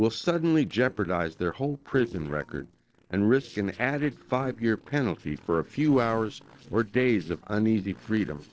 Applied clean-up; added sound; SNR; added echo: neural separator model SepFormer DNS4.